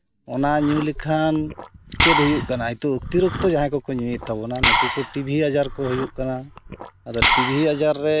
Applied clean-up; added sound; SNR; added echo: none; Liquid; 3 dB; none.